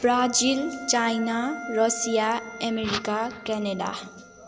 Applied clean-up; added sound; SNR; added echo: none; Wind instrument, woodwind instrument; 15 dB; none.